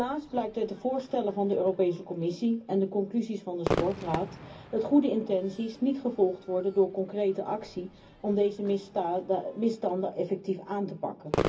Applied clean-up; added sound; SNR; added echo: none; Crowd / Fireworks; 11 dB; reverberation time 0.4 s.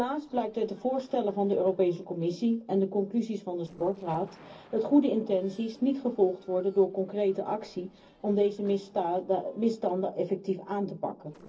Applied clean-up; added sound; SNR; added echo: neural separator model SepFormer DNS4.